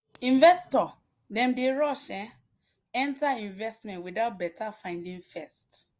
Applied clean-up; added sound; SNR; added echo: none; none; none; none.